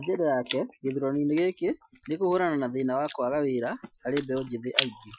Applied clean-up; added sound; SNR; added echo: classical method Wiener filter.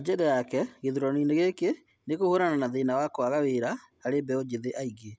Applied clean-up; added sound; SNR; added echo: none; none; none; none.